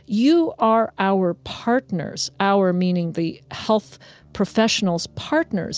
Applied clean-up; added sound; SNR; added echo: none; none; none; none.